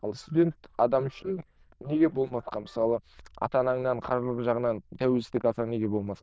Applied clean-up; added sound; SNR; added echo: neural diffusion model UNIVERSE++.